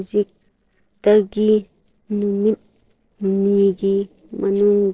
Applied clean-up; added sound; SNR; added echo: neural separator model SepFormer DNS4.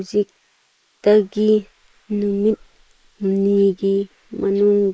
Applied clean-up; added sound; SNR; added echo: neural mask model Resemble Enhance denoiser.